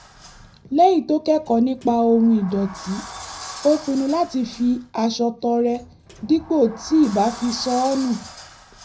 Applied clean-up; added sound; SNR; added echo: none; Sliding door; 19 dB; reverberation time 0.4 s.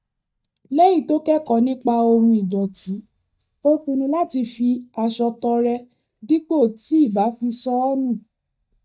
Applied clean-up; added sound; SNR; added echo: neural mask model DeepFilterNet 3.